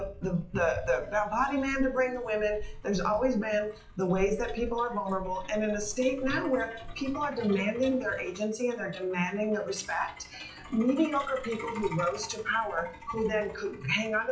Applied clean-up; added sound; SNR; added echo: classical method WPE with log-MMSE.